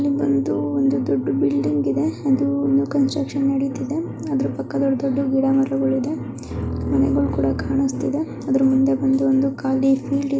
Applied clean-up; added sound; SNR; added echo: none; Bowed string instrument; 9 dB; none.